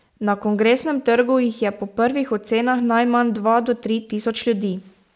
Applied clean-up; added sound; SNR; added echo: none; none; none; none.